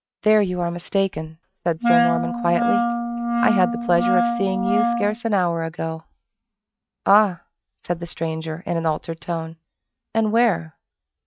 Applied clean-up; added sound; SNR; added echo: neural mask model RNNoise.